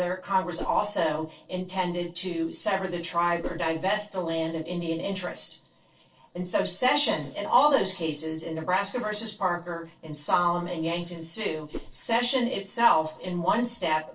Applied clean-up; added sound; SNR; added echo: neural separator model SepFormer DNS4.